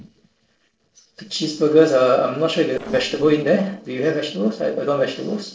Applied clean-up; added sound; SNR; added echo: neural separator model SepFormer DNS4.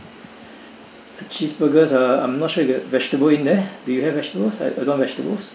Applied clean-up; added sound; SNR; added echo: none; none; none; none.